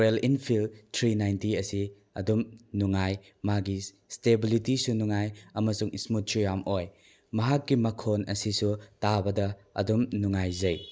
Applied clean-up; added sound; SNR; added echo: none; none; none; none.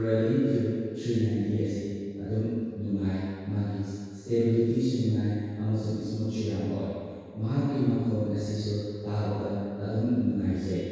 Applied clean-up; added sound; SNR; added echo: none; none; none; reverberation time 2.0 s.